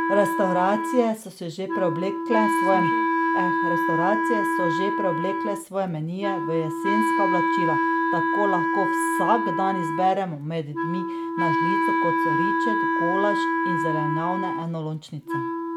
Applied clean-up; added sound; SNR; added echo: none; Wind instrument, woodwind instrument; -3 dB; none.